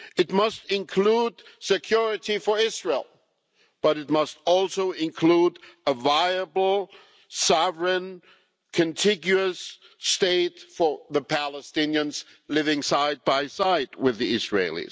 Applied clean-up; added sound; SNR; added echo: none; none; none; none.